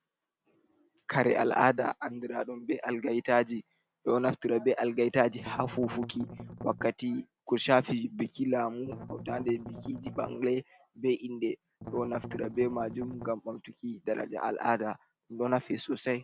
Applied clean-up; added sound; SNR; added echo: none; Strum; 11 dB; none.